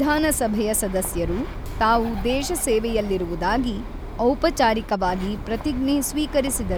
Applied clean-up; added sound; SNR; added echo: none; Bird; 9 dB; none.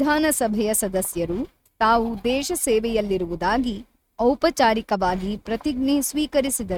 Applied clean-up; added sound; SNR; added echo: neural mask model RNNoise.